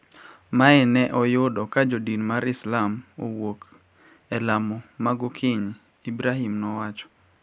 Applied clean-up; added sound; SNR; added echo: none; none; none; none.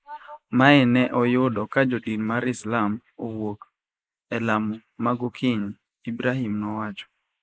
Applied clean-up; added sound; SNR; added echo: neural mask model Resemble Enhance denoiser.